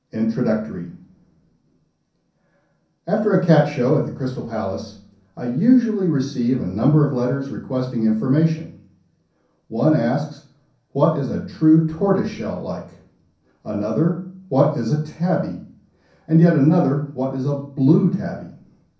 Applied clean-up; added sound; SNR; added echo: none; none; none; reverberation time 0.6 s.